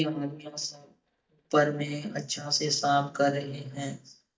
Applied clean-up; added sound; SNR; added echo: neural mask model DeepFilterNet 3.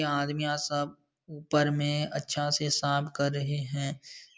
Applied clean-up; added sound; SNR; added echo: none; none; none; none.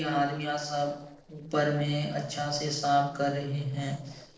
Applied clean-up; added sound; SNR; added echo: neural separator model SepFormer DNS4.